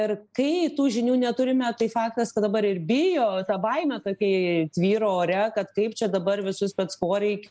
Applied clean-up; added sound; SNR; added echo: neural mask model Resemble Enhance denoiser.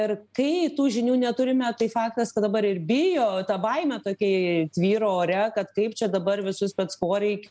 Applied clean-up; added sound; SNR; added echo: none; none; none; none.